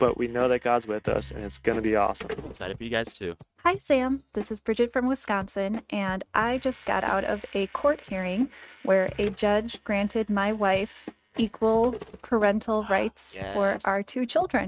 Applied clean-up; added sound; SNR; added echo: neural mask model RNNoise.